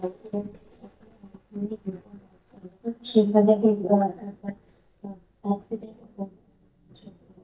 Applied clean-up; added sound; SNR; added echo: neural mask model DeepFilterNet 3.